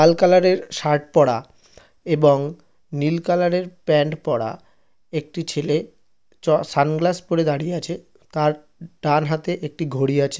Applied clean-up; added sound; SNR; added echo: none; none; none; none.